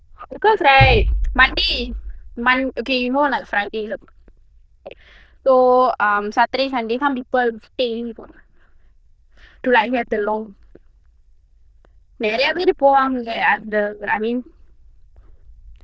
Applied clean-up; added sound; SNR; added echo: neural diffusion model UNIVERSE++.